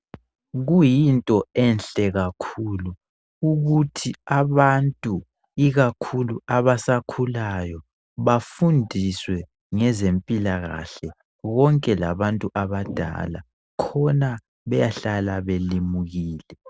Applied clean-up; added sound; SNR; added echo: none; none; none; none.